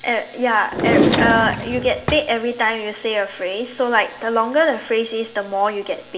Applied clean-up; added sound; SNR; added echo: none; Drawer open or close; 0 dB; reverberation time 1.0 s.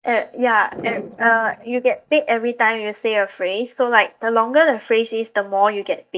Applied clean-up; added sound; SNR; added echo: neural mask model DeepFilterNet 3.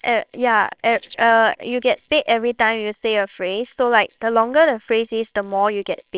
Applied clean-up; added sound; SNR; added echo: neural separator model SepFormer WHAMR!.